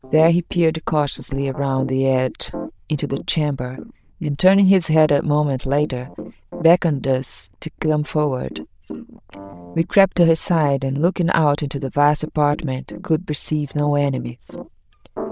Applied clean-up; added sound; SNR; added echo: neural diffusion model UNIVERSE++.